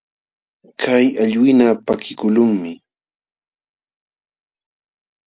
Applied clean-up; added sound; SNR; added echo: none; none; none; none.